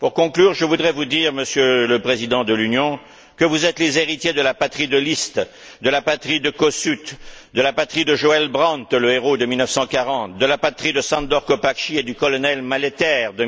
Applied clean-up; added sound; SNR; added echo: none; none; none; none.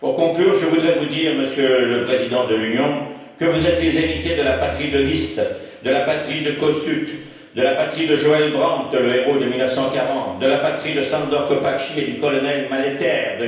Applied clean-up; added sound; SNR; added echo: none; Bowed string instrument; 13 dB; reverberation time 0.9 s.